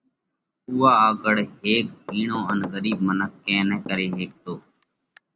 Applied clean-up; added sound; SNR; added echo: none; Knock / Wood; 17 dB; none.